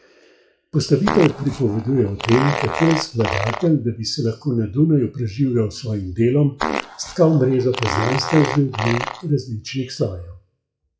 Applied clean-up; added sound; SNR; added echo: classical method WPE with log-MMSE.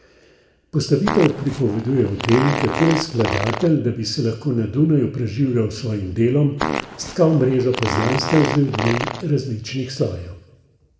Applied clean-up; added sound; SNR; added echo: none; Fart; 5 dB; reverberation time 0.8 s.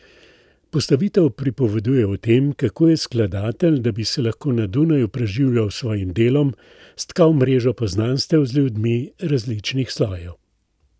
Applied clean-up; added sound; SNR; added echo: none; none; none; none.